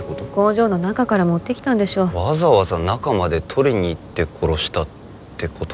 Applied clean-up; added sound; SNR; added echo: none; none; none; none.